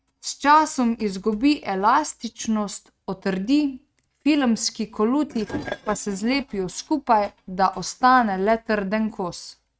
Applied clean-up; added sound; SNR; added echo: neural mask model RNNoise.